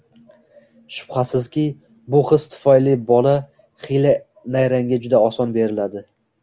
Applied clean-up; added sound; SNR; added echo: none; none; none; none.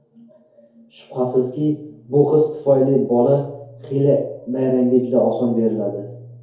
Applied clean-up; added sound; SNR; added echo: none; none; none; reverberation time 2.3 s.